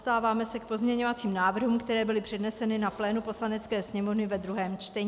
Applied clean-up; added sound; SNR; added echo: none; none; none; none.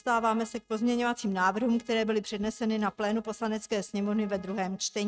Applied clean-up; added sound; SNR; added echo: neural mask model RNNoise.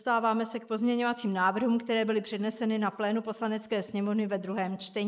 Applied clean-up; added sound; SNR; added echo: neural mask model Resemble Enhance denoiser.